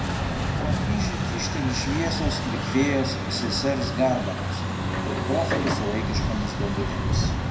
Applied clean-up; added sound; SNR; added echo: none; Truck; -3 dB; reverberation time 0.4 s.